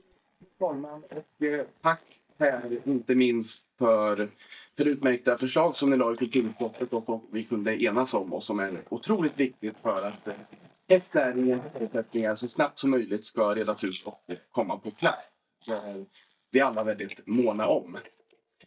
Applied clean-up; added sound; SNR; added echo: neural mask model DeepFilterNet 3.